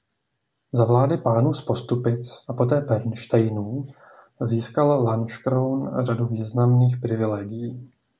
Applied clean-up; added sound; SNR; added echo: none; none; none; none.